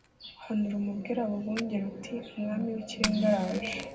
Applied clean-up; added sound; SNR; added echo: none; Fire; 12 dB; reverberation time 0.3 s.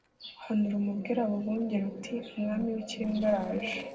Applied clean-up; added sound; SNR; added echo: neural separator model SepFormer DNS4.